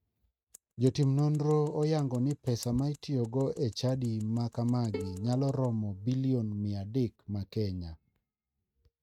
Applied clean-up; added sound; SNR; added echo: neural mask model RNNoise.